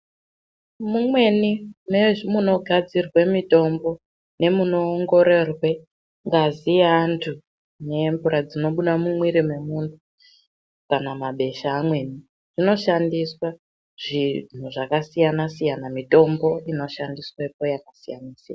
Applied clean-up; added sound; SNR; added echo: none; none; none; none.